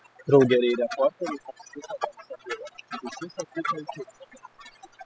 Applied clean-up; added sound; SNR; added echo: classical method spectral subtraction.